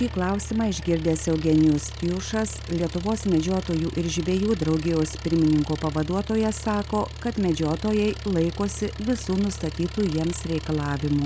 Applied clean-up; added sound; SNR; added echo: none; Engine; 11 dB; none.